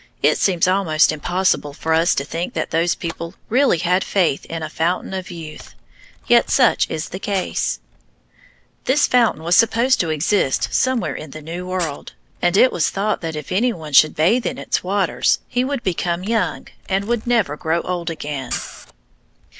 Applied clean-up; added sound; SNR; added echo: none; Camera; 19 dB; none.